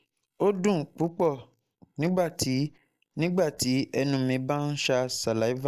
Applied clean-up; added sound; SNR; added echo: neural mask model Resemble Enhance denoiser.